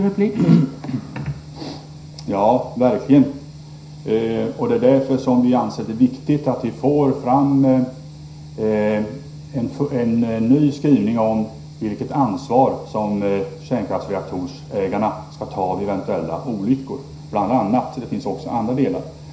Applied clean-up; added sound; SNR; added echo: none; none; none; reverberation time 0.5 s.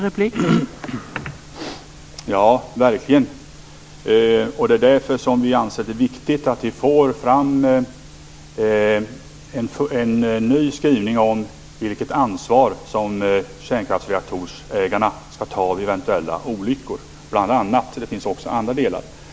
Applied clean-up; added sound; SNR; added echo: none; none; none; none.